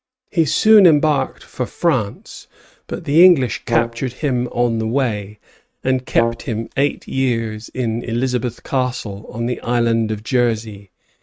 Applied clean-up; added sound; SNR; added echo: neural mask model RNNoise.